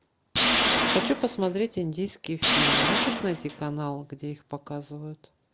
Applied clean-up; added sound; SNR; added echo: none; Tools; -5 dB; none.